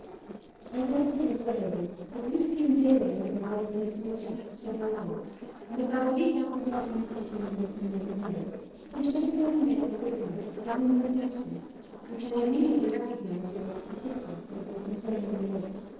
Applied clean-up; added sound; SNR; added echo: neural separator model SepFormer DNS4.